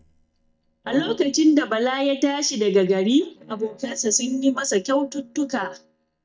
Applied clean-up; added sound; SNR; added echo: neural mask model DeepFilterNet 3.